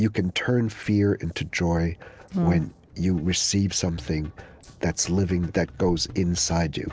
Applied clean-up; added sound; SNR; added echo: neural separator model SepFormer DNS4.